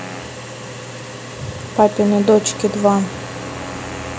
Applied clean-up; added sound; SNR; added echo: none; Wind instrument, woodwind instrument; 17 dB; none.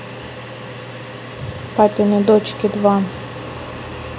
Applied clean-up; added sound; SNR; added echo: none; none; none; none.